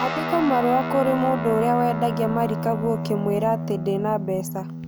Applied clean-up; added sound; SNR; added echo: none; Guitar; 5 dB; none.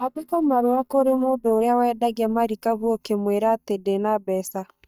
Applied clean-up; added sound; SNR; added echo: neural mask model DeepFilterNet 3.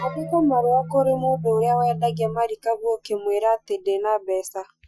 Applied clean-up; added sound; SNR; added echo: classical method Wiener filter.